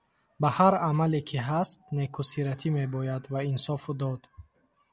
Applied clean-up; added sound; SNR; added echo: none; none; none; none.